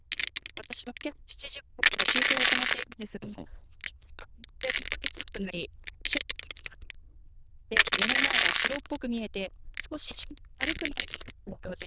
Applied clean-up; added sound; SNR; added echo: neural diffusion model UNIVERSE++.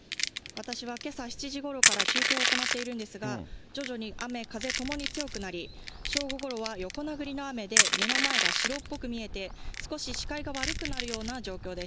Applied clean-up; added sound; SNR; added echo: none; Crushing; -4 dB; none.